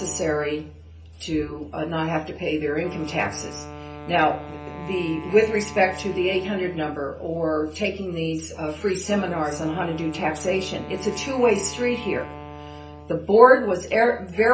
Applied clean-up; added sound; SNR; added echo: none; Wind instrument, woodwind instrument; 17 dB; reverberation time 0.3 s.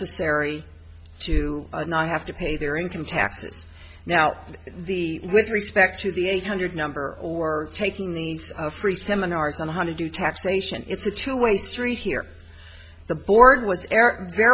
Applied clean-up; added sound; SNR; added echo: none; none; none; none.